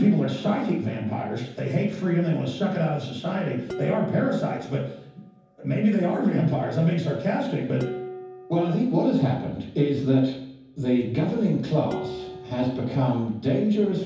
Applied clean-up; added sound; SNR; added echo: none; Dishes, pots, and pans; 18 dB; reverberation time 0.9 s.